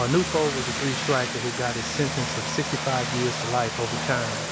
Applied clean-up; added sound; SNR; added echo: none; Vehicle; 2 dB; none.